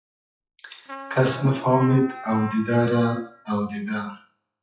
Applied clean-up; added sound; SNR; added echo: classical method WPE with log-MMSE.